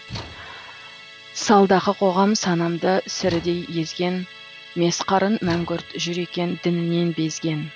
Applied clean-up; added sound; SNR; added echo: none; Slam / Tools + Musical instrument; 17 dB; none.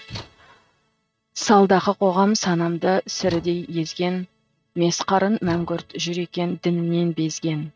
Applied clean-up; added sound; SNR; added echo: neural mask model RNNoise.